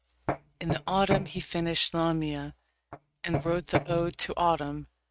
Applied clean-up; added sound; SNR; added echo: neural mask model RNNoise.